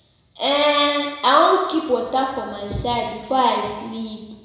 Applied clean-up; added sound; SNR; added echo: none; none; none; reverberation time 1.0 s.